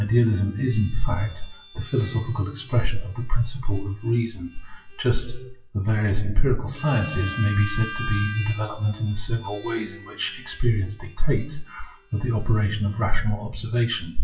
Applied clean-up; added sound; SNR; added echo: classical method WPE with log-MMSE.